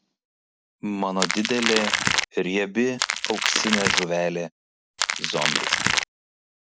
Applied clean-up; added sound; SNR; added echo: none; Crackle; -3 dB; none.